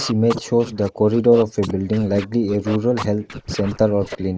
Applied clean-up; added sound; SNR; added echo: neural mask model Resemble Enhance denoiser.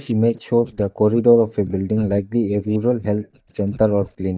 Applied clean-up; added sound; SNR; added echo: neural mask model DeepFilterNet 3.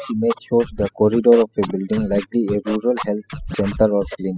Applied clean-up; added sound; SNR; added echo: classical method spectral subtraction.